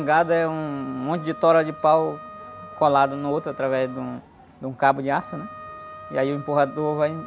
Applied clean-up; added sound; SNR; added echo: none; Wind instrument, woodwind instrument; 17 dB; none.